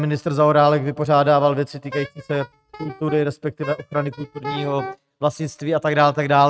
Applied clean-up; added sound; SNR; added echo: neural mask model RNNoise.